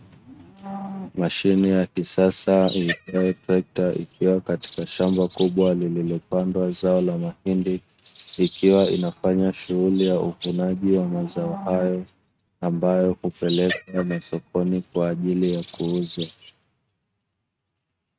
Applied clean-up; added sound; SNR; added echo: neural mask model RNNoise.